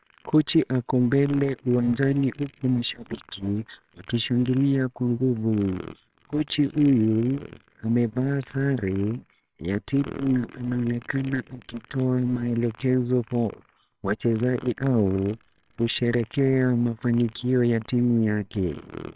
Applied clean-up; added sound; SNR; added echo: neural separator model SepFormer WHAMR!.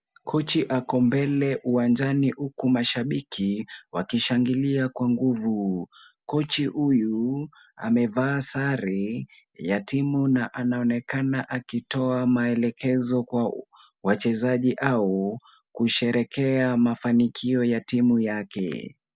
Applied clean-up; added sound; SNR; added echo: none; none; none; none.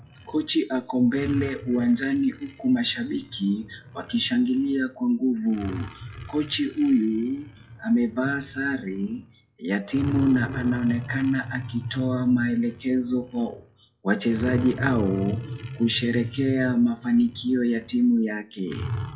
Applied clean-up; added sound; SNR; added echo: classical method WPE with log-MMSE.